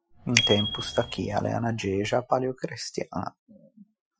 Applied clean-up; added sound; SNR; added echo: classical method Wiener filter.